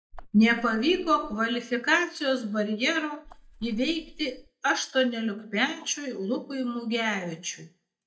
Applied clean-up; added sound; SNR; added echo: neural mask model DeepFilterNet 3.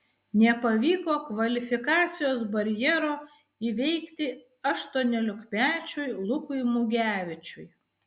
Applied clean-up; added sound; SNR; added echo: none; none; none; none.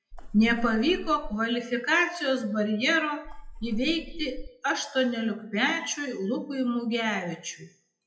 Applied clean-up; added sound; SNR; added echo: classical method WPE with log-MMSE.